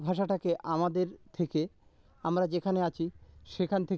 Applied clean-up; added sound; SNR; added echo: none; none; none; none.